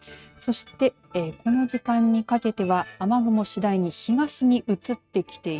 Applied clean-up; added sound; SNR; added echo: neural mask model RNNoise.